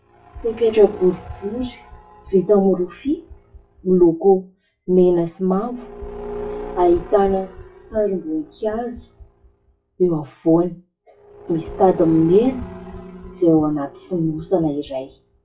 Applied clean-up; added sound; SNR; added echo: classical method WPE with log-MMSE.